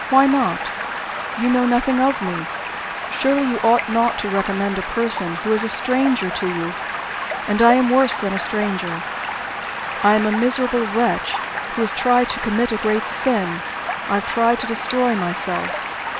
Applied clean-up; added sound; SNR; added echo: none; Stream; 6 dB; none.